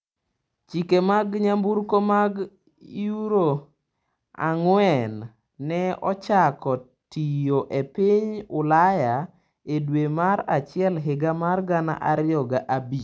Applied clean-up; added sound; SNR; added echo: none; none; none; none.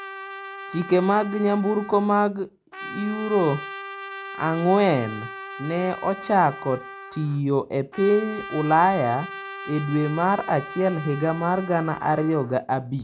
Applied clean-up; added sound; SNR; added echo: none; Trumpet; 13 dB; none.